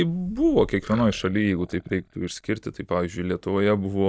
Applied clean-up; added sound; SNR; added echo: neural mask model DeepFilterNet 3.